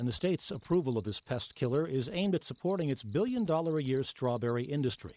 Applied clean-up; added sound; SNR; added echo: neural mask model RNNoise.